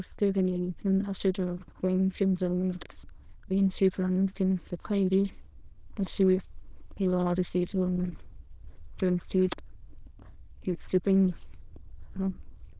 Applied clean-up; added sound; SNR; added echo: neural diffusion model UNIVERSE++.